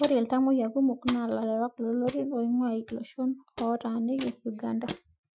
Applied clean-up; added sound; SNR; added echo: classical method Wiener filter.